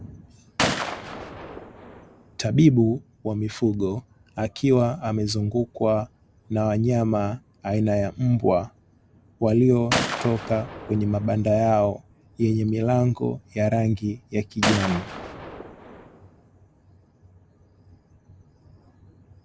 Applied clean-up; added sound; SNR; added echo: none; Gunshot, gunfire; 7 dB; none.